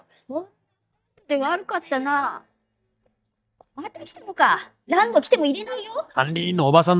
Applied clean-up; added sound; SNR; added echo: neural mask model DeepFilterNet 3.